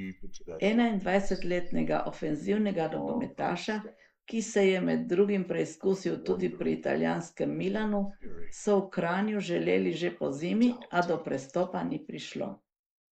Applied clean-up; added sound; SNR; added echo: neural mask model Resemble Enhance denoiser.